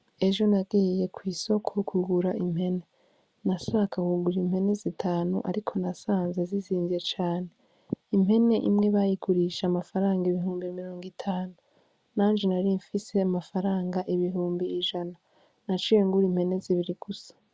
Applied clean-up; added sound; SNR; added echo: none; none; none; none.